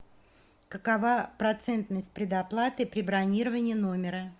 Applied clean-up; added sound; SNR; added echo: none; none; none; none.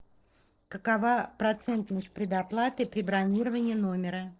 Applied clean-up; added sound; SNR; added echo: neural separator model SepFormer DNS4.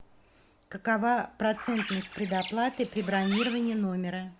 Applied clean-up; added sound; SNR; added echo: none; Bird; 10 dB; none.